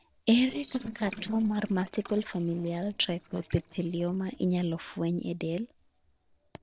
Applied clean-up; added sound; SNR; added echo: neural separator model SepFormer DNS4.